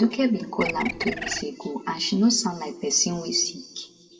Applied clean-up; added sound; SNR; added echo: none; Bird; 5 dB; reverberation time 1.4 s.